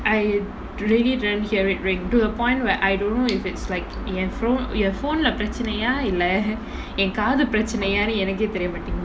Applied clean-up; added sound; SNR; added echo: none; none; none; none.